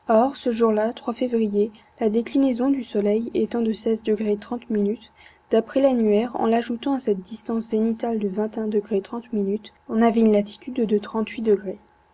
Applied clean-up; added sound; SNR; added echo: none; none; none; none.